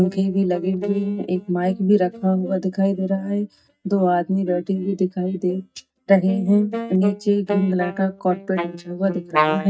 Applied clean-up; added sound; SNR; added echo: neural mask model DeepFilterNet 3.